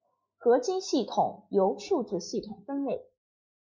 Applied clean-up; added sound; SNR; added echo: neural mask model Resemble Enhance denoiser.